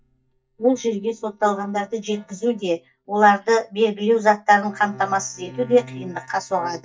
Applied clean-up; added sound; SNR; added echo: neural mask model DeepFilterNet 3.